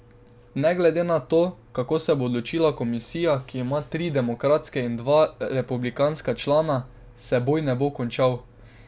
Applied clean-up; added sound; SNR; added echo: none; none; none; none.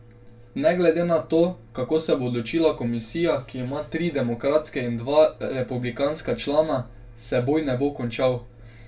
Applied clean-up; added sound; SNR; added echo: none; none; none; reverberation time 0.2 s.